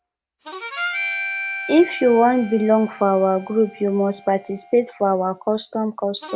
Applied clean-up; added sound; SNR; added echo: none; Harmonica; 12 dB; none.